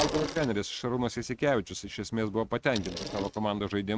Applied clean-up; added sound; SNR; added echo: neural mask model RNNoise.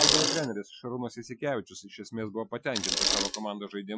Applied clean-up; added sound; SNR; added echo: classical method Wiener filter.